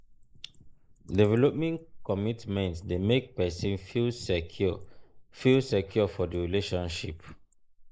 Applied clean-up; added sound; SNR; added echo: neural mask model Resemble Enhance denoiser.